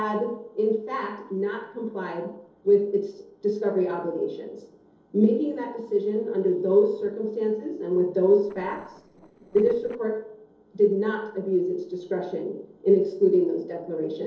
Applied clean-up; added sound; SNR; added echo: neural separator model SepFormer DNS4.